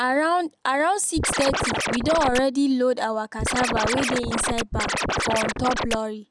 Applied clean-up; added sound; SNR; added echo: none; Scratching (performance technique); 2 dB; none.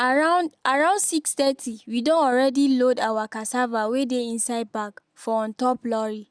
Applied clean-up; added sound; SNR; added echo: none; none; none; none.